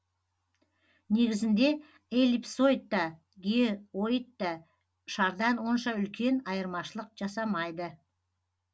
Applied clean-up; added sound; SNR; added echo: none; none; none; none.